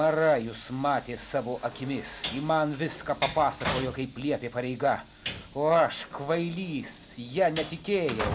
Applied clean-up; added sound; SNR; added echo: none; Train; 11 dB; none.